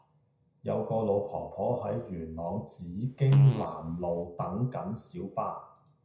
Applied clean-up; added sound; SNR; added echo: none; Fart; 12 dB; reverberation time 0.4 s.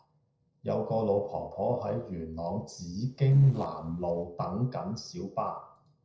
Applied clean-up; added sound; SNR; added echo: neural separator model SepFormer DNS4.